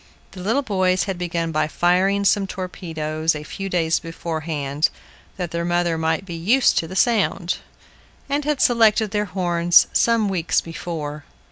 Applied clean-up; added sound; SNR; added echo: none; none; none; none.